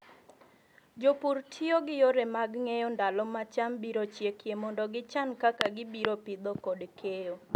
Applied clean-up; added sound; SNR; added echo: none; none; none; none.